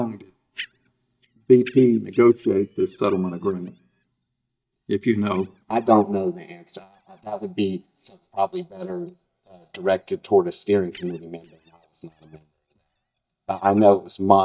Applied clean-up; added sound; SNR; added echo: neural mask model DeepFilterNet 3.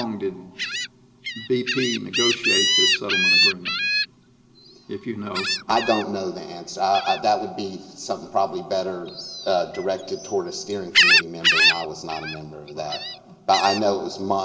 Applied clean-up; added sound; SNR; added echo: none; Gull, seagull; -1 dB; reverberation time 1.0 s.